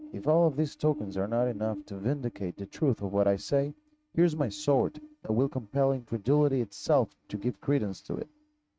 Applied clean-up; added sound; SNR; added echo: neural mask model RNNoise.